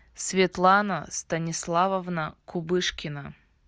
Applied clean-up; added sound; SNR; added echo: none; none; none; none.